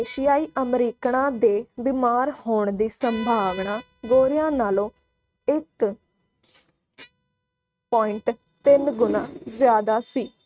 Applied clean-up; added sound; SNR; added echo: neural mask model RNNoise.